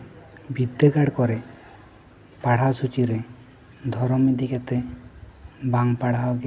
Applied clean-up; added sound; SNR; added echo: none; none; none; none.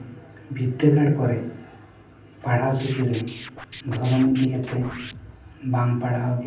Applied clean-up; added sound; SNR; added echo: none; Scratching (performance technique); 16 dB; reverberation time 0.6 s.